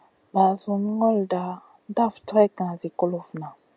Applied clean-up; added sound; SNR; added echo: none; none; none; none.